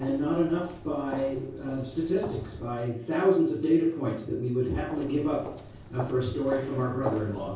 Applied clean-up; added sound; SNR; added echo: none; Walk, footsteps; 15 dB; reverberation time 0.6 s.